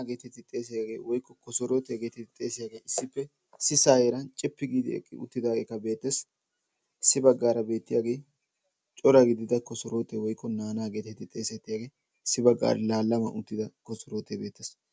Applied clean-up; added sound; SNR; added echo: none; none; none; none.